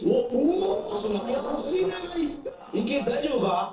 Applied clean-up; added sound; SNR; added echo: neural separator model SepFormer DNS4.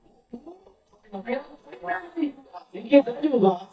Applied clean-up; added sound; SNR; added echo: neural mask model DeepFilterNet 3.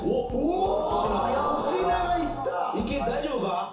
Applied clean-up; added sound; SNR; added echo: none; Drum kit; 14 dB; reverberation time 0.8 s.